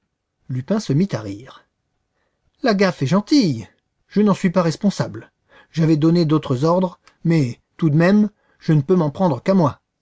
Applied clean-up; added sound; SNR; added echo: none; none; none; none.